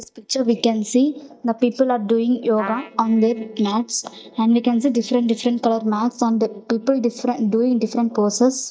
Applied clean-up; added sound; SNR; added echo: neural mask model DeepFilterNet 3.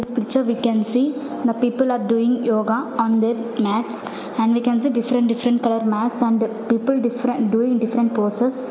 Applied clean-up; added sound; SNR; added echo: none; none; none; none.